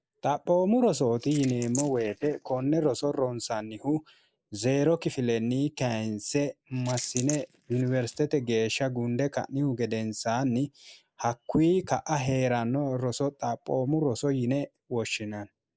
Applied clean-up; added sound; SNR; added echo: neural mask model Resemble Enhance denoiser.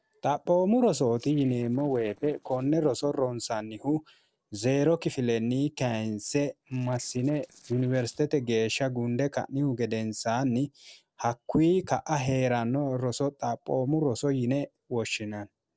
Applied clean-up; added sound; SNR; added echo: neural separator model SepFormer DNS4.